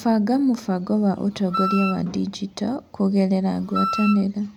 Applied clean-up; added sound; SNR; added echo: none; Wind instrument, woodwind instrument; 5 dB; none.